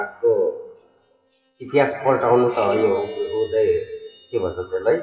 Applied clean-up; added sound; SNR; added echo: classical method WPE with log-MMSE.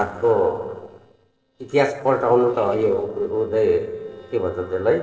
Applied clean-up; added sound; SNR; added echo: neural separator model SepFormer DNS4.